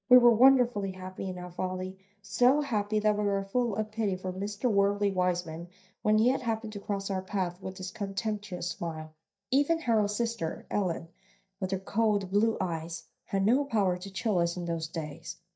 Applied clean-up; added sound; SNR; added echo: neural mask model DeepFilterNet 3.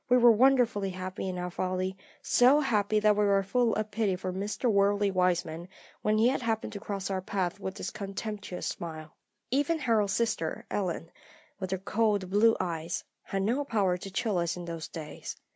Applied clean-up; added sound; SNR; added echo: none; none; none; none.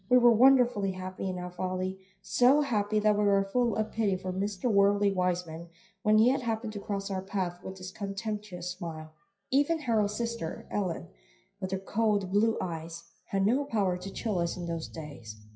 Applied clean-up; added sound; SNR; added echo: classical method WPE with log-MMSE.